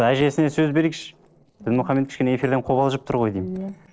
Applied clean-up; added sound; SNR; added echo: neural separator model SepFormer DNS4.